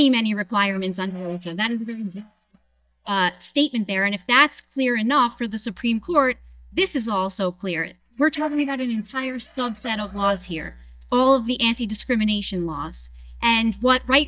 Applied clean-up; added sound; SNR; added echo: neural mask model DeepFilterNet 3.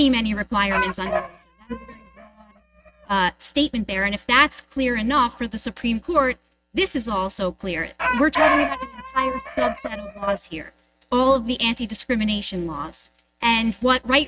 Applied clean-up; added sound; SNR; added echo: neural mask model RNNoise.